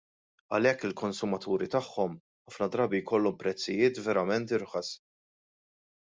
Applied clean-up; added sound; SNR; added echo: none; none; none; none.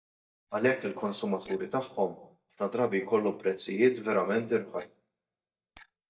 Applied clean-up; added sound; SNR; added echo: neural mask model DeepFilterNet 3.